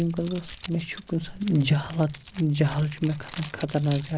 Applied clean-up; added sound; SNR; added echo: none; Keys jangling; 17 dB; none.